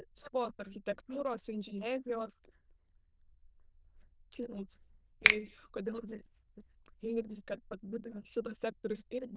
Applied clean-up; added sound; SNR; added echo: neural diffusion model UNIVERSE++.